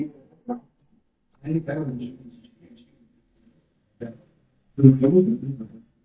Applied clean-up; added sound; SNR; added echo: neural mask model DeepFilterNet 3.